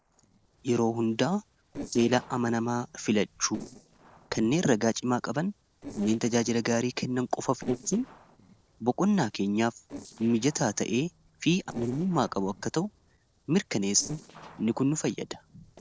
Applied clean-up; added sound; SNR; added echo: neural separator model SepFormer DNS4.